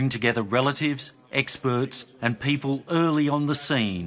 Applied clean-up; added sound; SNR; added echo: none; none; none; none.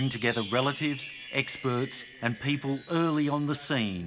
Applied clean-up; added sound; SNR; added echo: none; Wind chime; -3 dB; none.